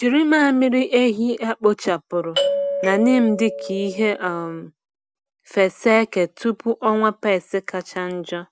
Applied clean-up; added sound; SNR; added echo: none; Doorbell; 5 dB; none.